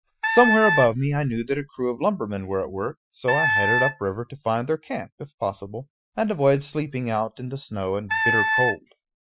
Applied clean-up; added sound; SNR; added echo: classical method Wiener filter.